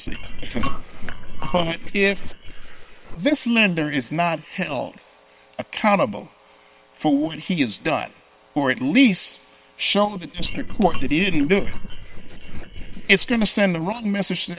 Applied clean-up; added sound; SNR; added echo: neural separator model SepFormer WHAM!.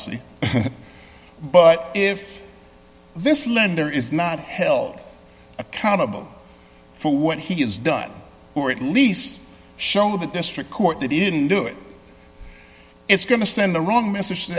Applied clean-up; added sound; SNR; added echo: none; none; none; none.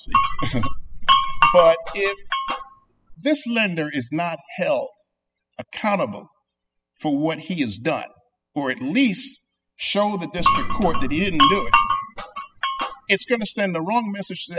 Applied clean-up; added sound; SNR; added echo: classical method spectral subtraction.